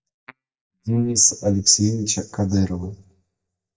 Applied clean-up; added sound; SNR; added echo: neural mask model DeepFilterNet 3.